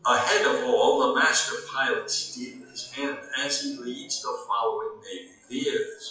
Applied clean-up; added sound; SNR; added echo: classical method WPE with log-MMSE.